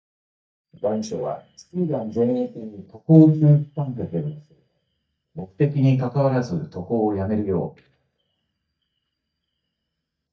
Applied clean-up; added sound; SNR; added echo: neural mask model DeepFilterNet 3.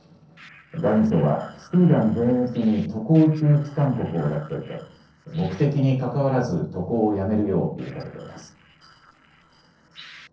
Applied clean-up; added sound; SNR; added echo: neural separator model SepFormer DNS4.